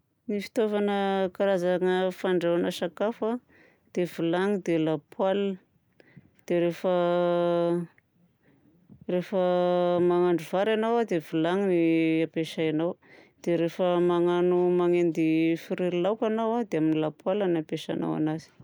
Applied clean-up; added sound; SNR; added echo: none; none; none; none.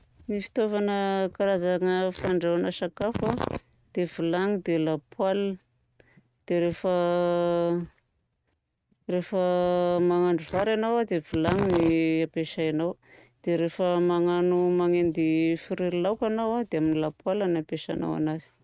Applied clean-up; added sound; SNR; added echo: neural mask model RNNoise.